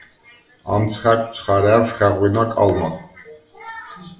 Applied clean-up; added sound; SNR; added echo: none; none; none; reverberation time 0.4 s.